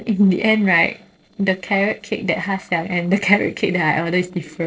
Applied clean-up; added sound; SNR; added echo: neural separator model SepFormer DNS4.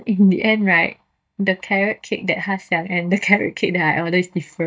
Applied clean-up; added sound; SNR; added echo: neural mask model DeepFilterNet 3.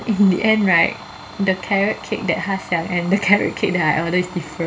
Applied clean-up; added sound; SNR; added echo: none; Domestic sounds, home sounds; 18 dB; reverberation time 0.5 s.